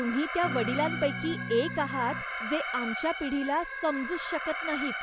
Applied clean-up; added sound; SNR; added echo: none; Alarm + Electric guitar / Strum; 4 dB; none.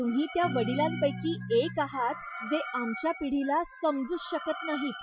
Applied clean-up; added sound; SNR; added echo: classical method Wiener filter.